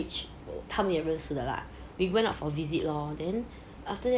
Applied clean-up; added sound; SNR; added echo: none; none; none; none.